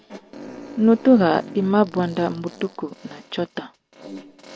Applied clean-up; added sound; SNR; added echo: none; Fart; 19 dB; none.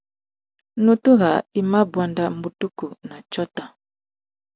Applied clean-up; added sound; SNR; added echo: none; none; none; none.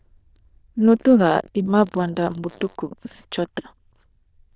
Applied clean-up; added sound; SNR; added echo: neural diffusion model UNIVERSE++.